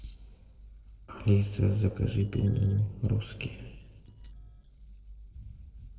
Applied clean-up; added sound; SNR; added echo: neural separator model SepFormer DNS4.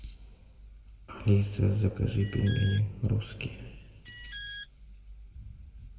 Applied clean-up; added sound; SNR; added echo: none; Alarm; 14 dB; reverberation time 1.6 s.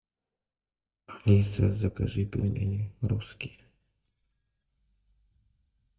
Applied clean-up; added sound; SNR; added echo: neural mask model DeepFilterNet 3.